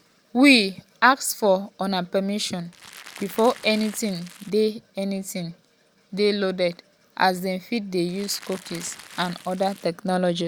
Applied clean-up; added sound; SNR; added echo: none; Crackle; 19 dB; none.